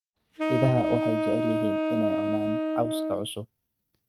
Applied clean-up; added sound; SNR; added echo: neural mask model RNNoise.